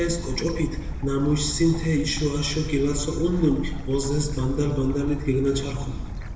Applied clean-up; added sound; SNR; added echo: none; Stream / Bird; 6 dB; reverberation time 1.2 s.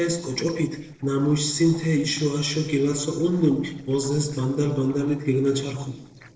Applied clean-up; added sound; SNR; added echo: neural separator model SepFormer DNS4.